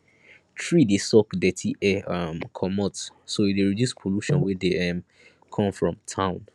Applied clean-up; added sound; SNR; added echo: none; none; none; none.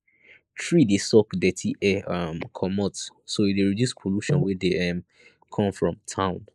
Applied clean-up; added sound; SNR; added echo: neural mask model Resemble Enhance denoiser.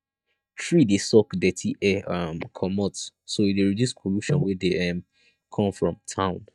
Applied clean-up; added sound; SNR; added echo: neural mask model DeepFilterNet 3.